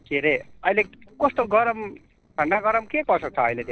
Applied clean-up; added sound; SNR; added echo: neural separator model SepFormer DNS4.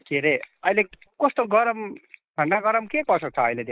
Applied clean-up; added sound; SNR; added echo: neural mask model Resemble Enhance denoiser.